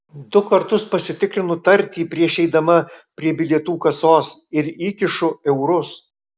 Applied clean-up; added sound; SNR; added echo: none; none; none; none.